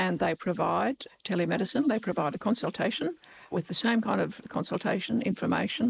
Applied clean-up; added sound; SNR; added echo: neural mask model Resemble Enhance denoiser.